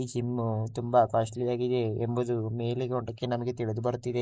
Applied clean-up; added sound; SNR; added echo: neural mask model Resemble Enhance denoiser.